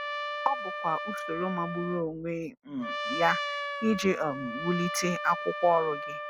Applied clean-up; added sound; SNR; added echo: none; Trumpet; 5 dB; none.